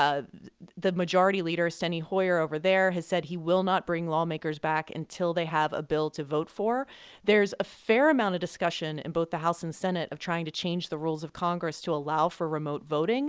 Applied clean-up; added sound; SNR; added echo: none; none; none; none.